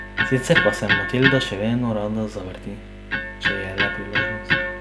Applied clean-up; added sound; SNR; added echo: none; Electric guitar; 0 dB; none.